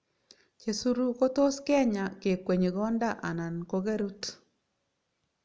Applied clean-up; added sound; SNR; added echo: none; none; none; none.